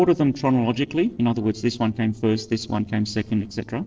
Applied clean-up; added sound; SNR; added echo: neural separator model SepFormer DNS4.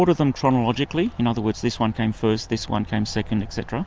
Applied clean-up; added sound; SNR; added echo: none; none; none; none.